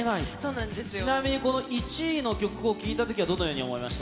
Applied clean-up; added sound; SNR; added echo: none; none; none; none.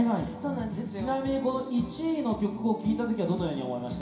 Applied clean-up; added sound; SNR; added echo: none; none; none; reverberation time 0.5 s.